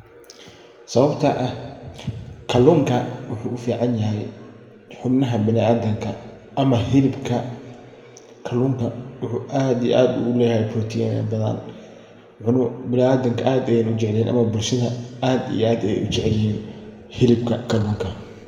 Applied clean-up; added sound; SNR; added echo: none; none; none; reverberation time 1.5 s.